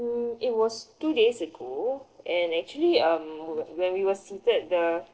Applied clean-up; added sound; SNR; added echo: neural separator model SepFormer DNS4.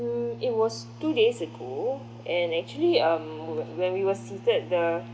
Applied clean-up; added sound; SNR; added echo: none; Brass instrument; 15 dB; none.